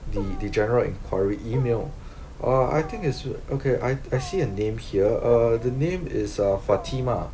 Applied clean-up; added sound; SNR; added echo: none; Wild animals; 10 dB; none.